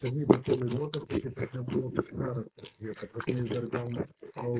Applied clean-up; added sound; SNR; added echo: neural mask model Resemble Enhance denoiser.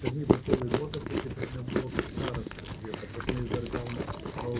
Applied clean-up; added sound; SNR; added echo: none; Chewing, mastication; -4 dB; none.